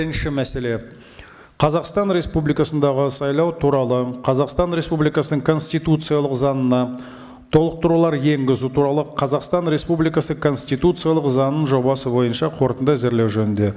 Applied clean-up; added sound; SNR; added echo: none; none; none; none.